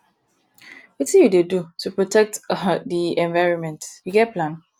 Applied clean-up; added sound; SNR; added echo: none; none; none; none.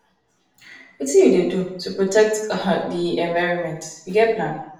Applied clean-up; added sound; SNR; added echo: none; none; none; reverberation time 0.6 s.